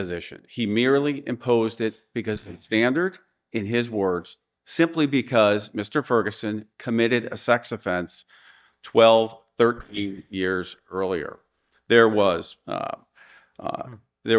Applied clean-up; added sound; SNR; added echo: neural mask model DeepFilterNet 3.